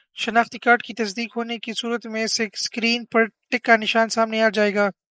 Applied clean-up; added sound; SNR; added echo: neural mask model Resemble Enhance denoiser.